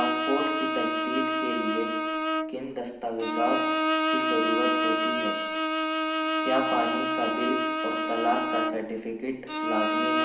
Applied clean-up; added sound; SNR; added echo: none; Bowed string instrument; -4 dB; reverberation time 0.8 s.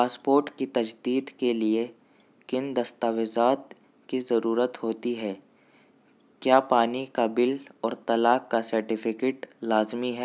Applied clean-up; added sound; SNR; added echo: none; none; none; none.